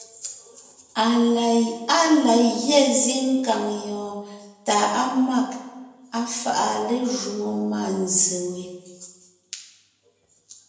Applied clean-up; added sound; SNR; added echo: none; none; none; reverberation time 1.0 s.